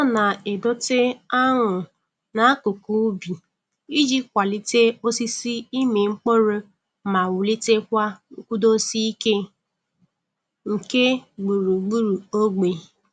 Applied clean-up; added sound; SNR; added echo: none; none; none; none.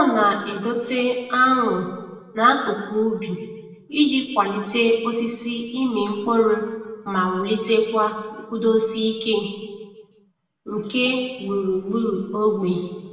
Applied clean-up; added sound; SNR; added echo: none; none; none; reverberation time 1.2 s.